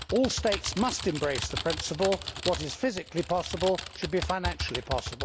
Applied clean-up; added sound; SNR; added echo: none; Typing; 6 dB; none.